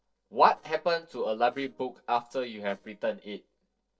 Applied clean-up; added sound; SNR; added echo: neural separator model SepFormer DNS4.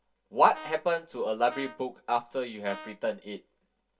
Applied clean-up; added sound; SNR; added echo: none; Brass instrument; 18 dB; reverberation time 0.1 s.